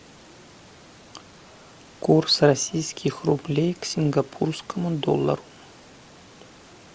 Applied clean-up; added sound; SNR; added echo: none; none; none; none.